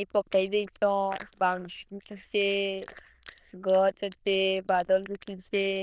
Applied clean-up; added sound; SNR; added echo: neural diffusion model UNIVERSE++.